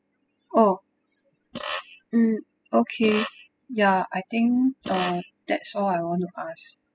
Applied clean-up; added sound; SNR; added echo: classical method spectral subtraction.